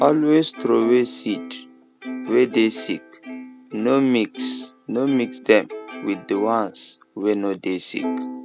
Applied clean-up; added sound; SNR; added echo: none; Plucked string instrument; 13 dB; none.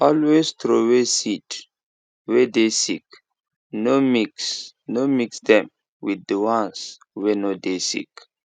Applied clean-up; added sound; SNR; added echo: none; none; none; none.